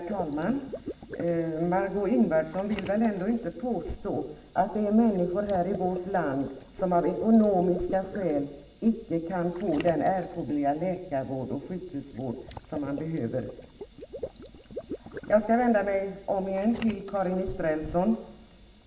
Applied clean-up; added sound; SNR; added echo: none; Water / Liquid; 17 dB; reverberation time 0.8 s.